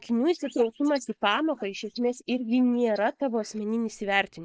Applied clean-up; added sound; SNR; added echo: neural mask model Resemble Enhance denoiser.